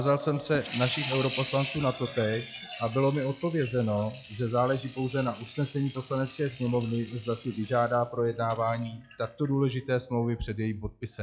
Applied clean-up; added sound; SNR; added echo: classical method log-MMSE.